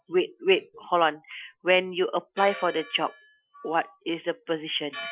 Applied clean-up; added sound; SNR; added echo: classical method Wiener filter.